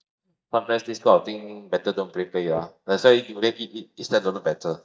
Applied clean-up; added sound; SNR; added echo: neural mask model DeepFilterNet 3.